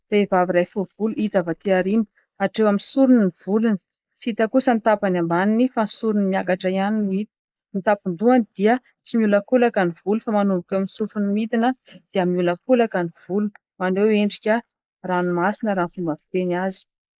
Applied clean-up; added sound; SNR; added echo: neural mask model Resemble Enhance denoiser.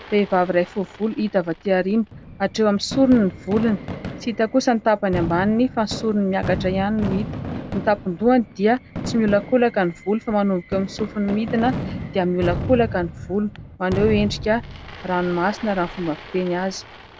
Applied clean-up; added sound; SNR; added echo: none; Fireworks; 10 dB; none.